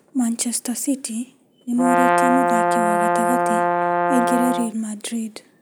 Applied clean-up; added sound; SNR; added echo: none; Brass instrument; -5 dB; none.